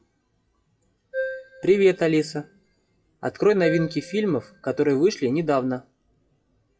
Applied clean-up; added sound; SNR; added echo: classical method WPE with log-MMSE.